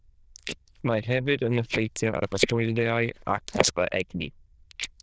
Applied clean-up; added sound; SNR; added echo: neural diffusion model UNIVERSE++.